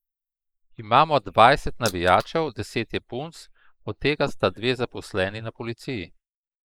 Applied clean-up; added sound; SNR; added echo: neural mask model Resemble Enhance denoiser.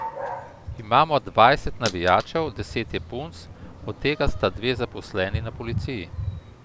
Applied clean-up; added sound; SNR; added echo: none; Dog; 10 dB; none.